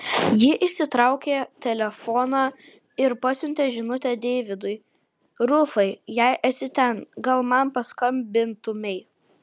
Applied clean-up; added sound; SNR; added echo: none; none; none; none.